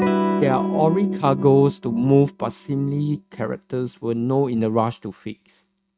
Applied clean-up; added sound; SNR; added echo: neural mask model RNNoise.